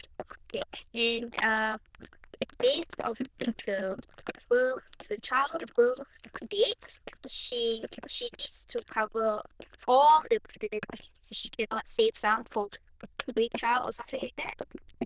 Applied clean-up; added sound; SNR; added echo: neural diffusion model UNIVERSE++.